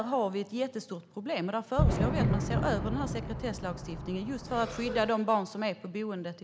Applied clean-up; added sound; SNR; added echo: none; Fireworks; -1 dB; none.